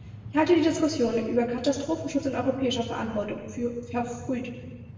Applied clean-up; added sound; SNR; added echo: none; Train; 15 dB; reverberation time 1.0 s.